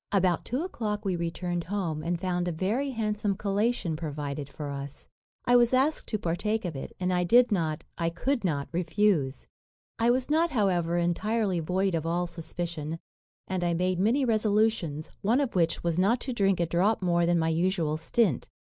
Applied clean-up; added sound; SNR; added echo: neural mask model Resemble Enhance denoiser.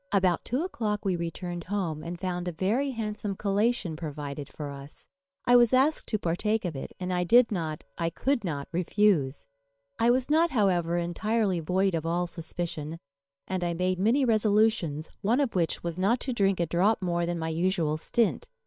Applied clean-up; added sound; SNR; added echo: neural separator model SepFormer WHAM!.